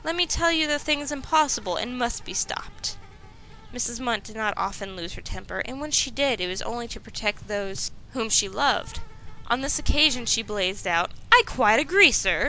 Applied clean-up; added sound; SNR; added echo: none; Insect; 12 dB; none.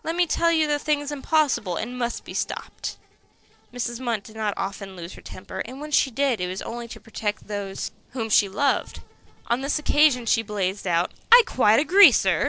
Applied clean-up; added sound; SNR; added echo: neural separator model SepFormer DNS4.